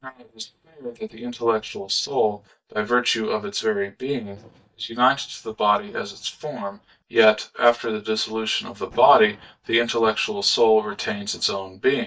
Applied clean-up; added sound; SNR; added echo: neural mask model DeepFilterNet 3.